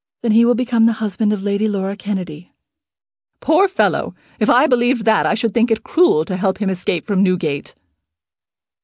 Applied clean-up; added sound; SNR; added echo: none; none; none; none.